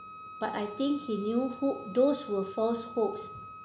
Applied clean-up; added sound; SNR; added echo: none; Wind instrument, woodwind instrument; 14 dB; none.